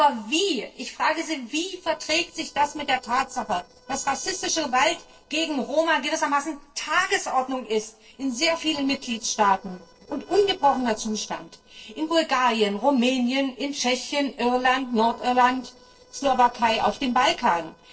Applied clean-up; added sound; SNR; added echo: neural separator model SepFormer DNS4.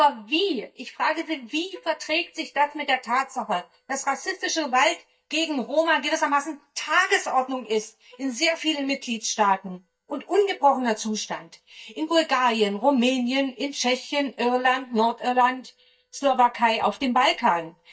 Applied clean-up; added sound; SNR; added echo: neural mask model DeepFilterNet 3.